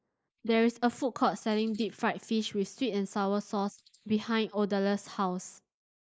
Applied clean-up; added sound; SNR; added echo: neural mask model Resemble Enhance denoiser.